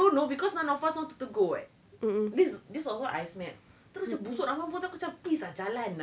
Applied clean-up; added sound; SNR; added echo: none; none; none; none.